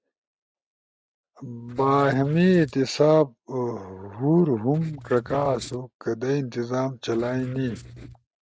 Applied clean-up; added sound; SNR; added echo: neural mask model RNNoise.